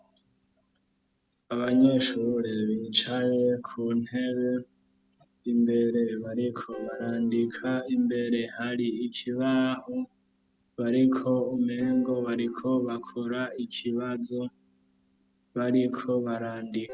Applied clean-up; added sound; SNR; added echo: none; Guitar; 20 dB; none.